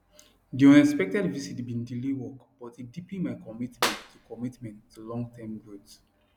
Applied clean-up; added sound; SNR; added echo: none; Clapping; 10 dB; none.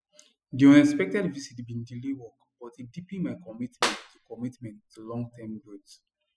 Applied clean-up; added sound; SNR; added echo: classical method spectral subtraction.